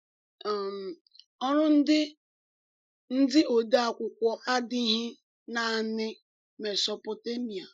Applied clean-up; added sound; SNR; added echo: neural mask model Resemble Enhance denoiser.